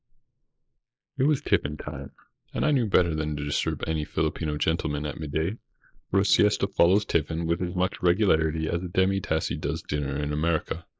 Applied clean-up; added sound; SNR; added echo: neural mask model Resemble Enhance denoiser.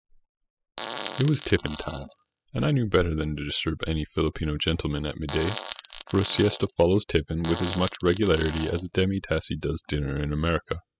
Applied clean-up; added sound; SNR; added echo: classical method spectral subtraction.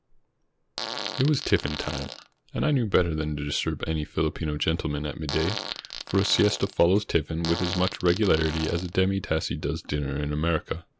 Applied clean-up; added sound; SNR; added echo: none; Fart; 9 dB; none.